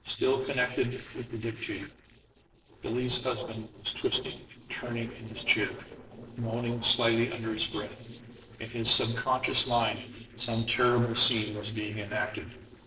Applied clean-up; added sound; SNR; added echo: neural separator model SepFormer DNS4.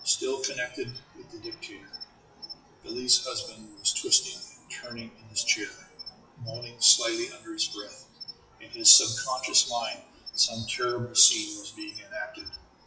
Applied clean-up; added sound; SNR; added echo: classical method WPE with log-MMSE.